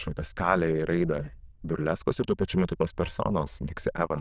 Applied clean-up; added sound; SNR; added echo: neural diffusion model UNIVERSE++.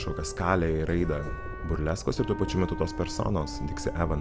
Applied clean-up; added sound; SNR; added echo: none; Wind instrument, woodwind instrument + Train; 7 dB; none.